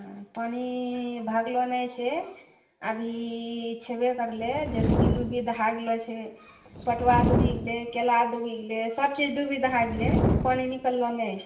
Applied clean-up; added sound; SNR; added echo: none; Fire; 0 dB; reverberation time 0.6 s.